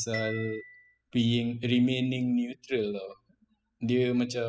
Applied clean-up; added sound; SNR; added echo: classical method spectral subtraction.